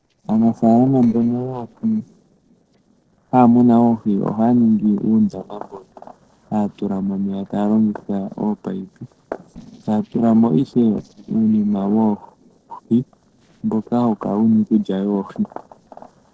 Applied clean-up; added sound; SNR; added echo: neural separator model SepFormer DNS4.